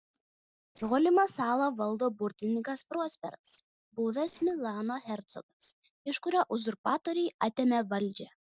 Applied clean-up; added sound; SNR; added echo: neural separator model SepFormer DNS4.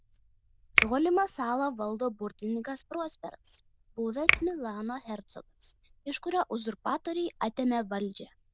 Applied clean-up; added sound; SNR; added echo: neural diffusion model UNIVERSE++.